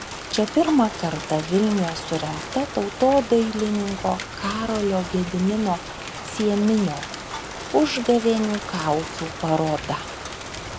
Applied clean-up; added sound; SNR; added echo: none; Rain; 10 dB; none.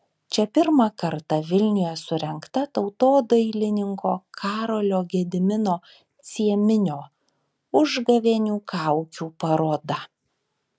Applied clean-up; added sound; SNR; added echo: none; none; none; none.